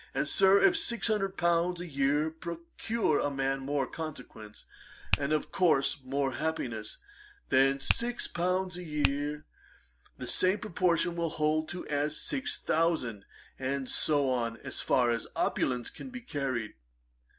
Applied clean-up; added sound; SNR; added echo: none; Finger snapping; 3 dB; none.